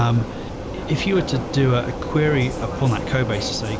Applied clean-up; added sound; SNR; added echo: none; Vehicle; 6 dB; none.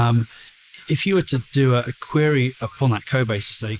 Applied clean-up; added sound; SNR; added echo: neural mask model Resemble Enhance denoiser.